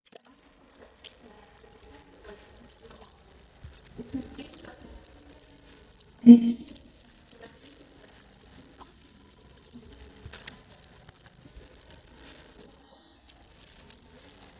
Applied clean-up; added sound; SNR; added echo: neural mask model DeepFilterNet 3.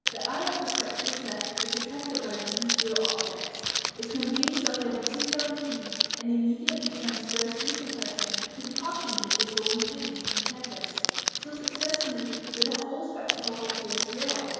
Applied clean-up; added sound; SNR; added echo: none; Crackle; -1 dB; reverberation time 1.9 s.